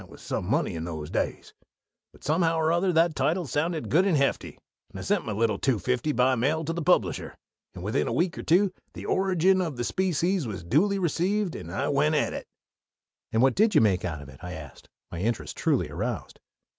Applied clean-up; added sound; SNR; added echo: none; none; none; none.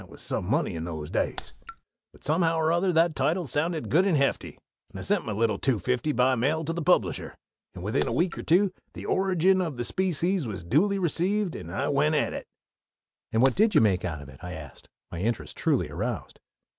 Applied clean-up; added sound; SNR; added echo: none; Raindrop; 4 dB; none.